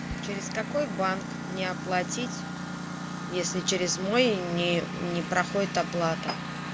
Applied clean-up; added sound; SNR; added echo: none; Engine; 5 dB; none.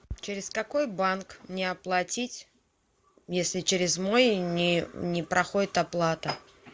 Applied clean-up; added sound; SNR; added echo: none; none; none; none.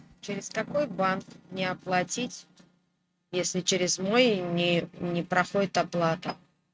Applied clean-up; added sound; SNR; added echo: neural mask model RNNoise.